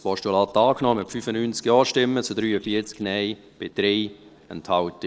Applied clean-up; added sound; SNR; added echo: neural separator model SepFormer DNS4.